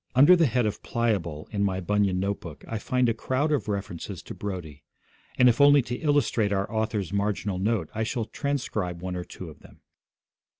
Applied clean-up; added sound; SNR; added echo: none; none; none; none.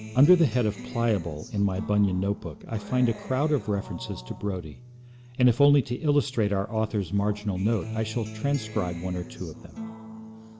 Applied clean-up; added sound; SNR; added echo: none; Acoustic guitar; 14 dB; reverberation time 0.7 s.